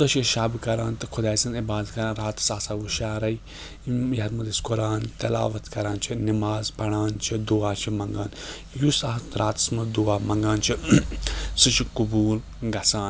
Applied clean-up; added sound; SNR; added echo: none; none; none; none.